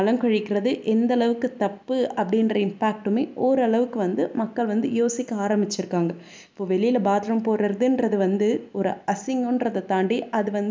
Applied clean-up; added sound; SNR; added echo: none; none; none; none.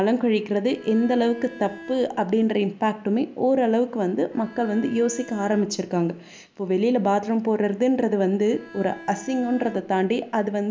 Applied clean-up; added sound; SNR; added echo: none; Bowed string instrument; 19 dB; none.